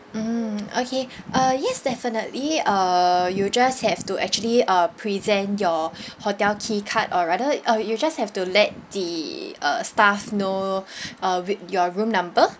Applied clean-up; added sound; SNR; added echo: none; none; none; none.